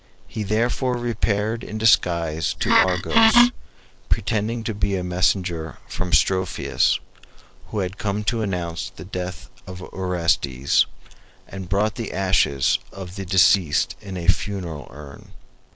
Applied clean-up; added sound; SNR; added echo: neural mask model Resemble Enhance denoiser.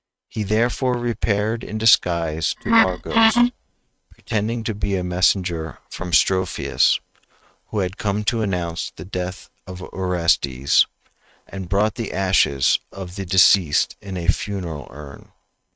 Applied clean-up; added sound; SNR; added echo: neural mask model RNNoise.